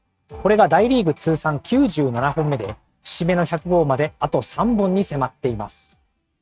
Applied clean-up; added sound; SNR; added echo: neural mask model RNNoise.